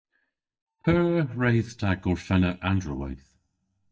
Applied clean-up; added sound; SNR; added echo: neural mask model DeepFilterNet 3.